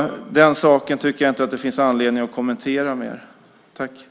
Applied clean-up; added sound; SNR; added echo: none; none; none; none.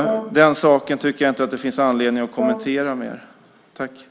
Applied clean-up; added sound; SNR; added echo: none; Brass instrument; 9 dB; none.